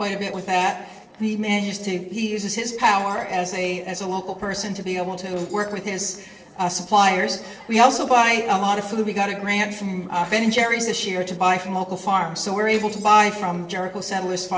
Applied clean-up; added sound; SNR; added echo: neural separator model SepFormer DNS4.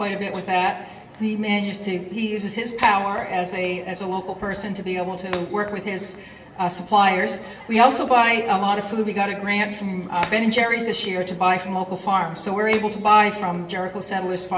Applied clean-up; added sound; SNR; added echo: none; Shatter; 19 dB; reverberation time 0.8 s.